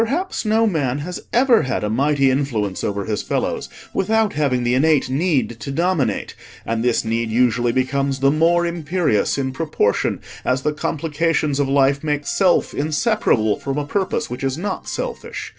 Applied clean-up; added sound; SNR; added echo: neural separator model SepFormer DNS4.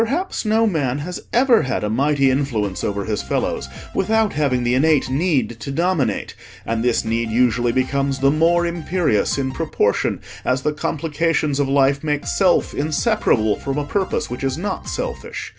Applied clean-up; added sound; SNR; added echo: none; Drum kit; 16 dB; none.